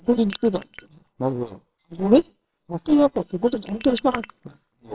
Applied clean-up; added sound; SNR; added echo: neural separator model SepFormer WHAMR!.